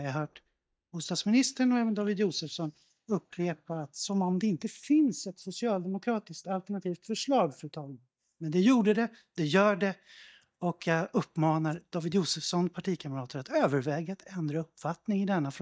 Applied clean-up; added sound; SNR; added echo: neural mask model DeepFilterNet 3.